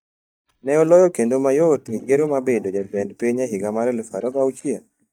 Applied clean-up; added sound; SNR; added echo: neural mask model DeepFilterNet 3.